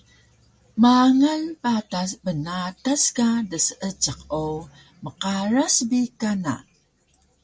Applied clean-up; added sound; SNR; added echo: none; none; none; none.